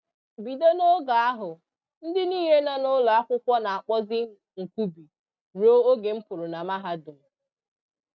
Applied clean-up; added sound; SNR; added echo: none; none; none; none.